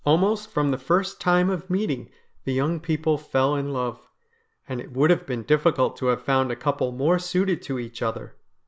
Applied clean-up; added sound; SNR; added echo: none; none; none; none.